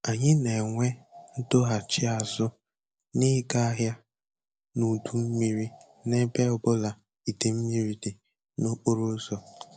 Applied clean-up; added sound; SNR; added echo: none; none; none; none.